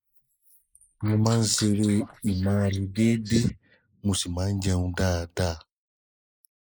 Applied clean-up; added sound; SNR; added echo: neural mask model Resemble Enhance denoiser.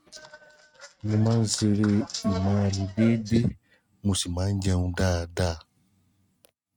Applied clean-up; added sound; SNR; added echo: neural mask model RNNoise.